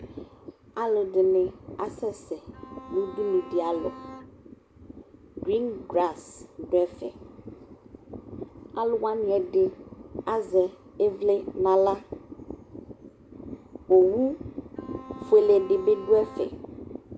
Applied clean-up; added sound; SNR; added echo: none; Bowed string instrument; 18 dB; none.